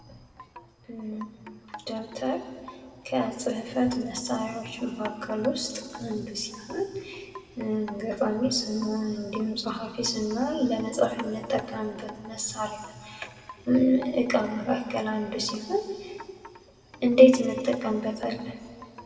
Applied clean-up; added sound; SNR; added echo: none; Wind chime; 19 dB; reverberation time 1.8 s.